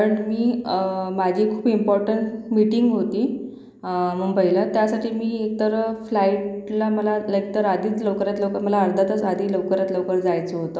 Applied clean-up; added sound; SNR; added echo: none; none; none; none.